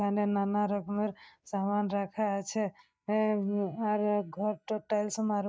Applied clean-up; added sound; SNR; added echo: neural mask model DeepFilterNet 3.